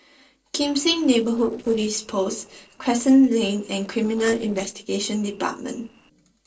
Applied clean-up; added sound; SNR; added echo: neural separator model SepFormer DNS4.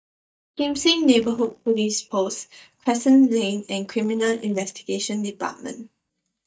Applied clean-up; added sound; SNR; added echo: neural mask model DeepFilterNet 3.